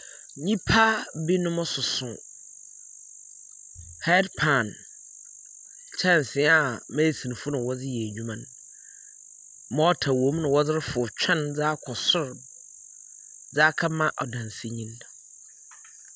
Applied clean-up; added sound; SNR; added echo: none; none; none; none.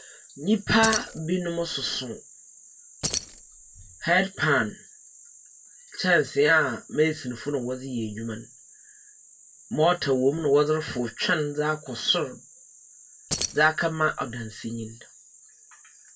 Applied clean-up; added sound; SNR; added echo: none; Keys jangling; 8 dB; reverberation time 0.1 s.